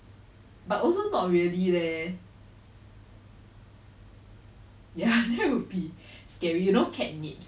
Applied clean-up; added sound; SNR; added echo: none; none; none; none.